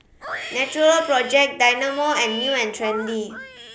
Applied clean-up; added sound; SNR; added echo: none; Livestock, farm animals, working animals; 12 dB; none.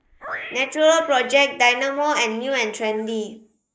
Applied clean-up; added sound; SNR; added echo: neural mask model Resemble Enhance denoiser.